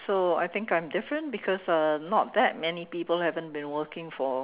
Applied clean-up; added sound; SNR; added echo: none; none; none; none.